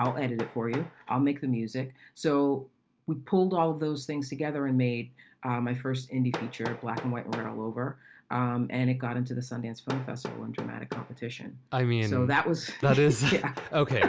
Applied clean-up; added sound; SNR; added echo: none; Hammer; 16 dB; none.